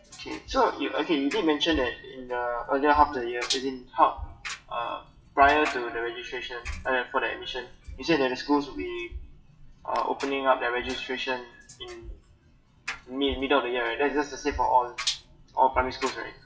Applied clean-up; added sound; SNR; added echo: classical method WPE with log-MMSE.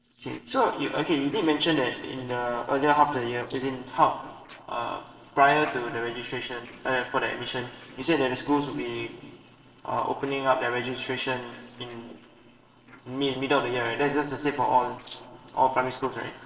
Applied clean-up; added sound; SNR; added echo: neural separator model SepFormer DNS4.